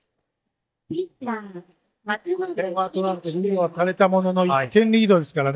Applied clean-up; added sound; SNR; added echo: neural mask model DeepFilterNet 3.